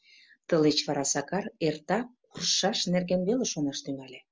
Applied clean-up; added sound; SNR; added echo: none; none; none; none.